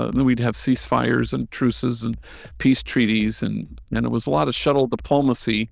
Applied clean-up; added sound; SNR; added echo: neural diffusion model UNIVERSE++.